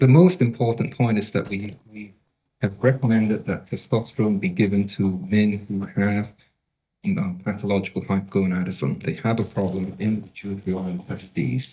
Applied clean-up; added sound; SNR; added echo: neural mask model DeepFilterNet 3.